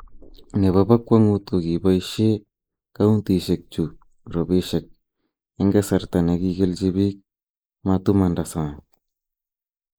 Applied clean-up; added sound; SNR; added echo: neural mask model Resemble Enhance denoiser.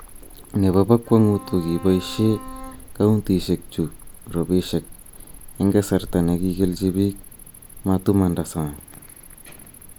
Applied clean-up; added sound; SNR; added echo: none; Cricket + Bowed string instrument; 16 dB; none.